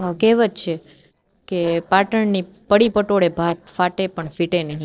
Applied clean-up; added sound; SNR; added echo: neural separator model SepFormer DNS4.